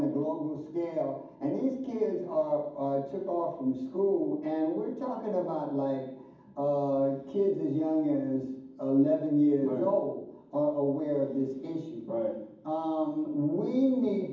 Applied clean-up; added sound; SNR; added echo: none; none; none; reverberation time 1.2 s.